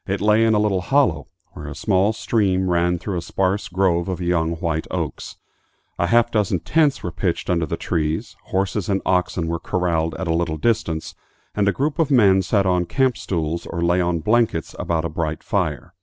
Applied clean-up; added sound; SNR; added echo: none; none; none; none.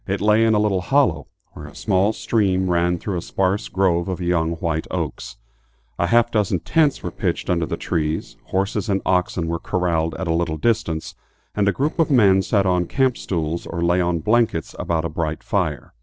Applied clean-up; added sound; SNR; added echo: neural separator model SepFormer DNS4.